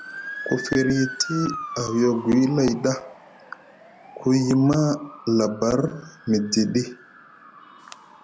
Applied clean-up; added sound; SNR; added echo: none; Motor vehicle (road) / Siren; 15 dB; none.